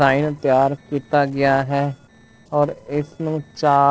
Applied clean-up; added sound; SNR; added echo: neural separator model SepFormer DNS4.